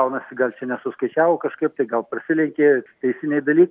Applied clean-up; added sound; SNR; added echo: none; none; none; none.